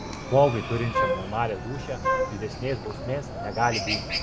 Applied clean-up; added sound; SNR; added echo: none; Wind instrument, woodwind instrument + Chicken, rooster; 2 dB; none.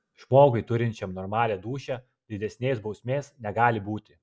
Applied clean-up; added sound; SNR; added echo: none; none; none; none.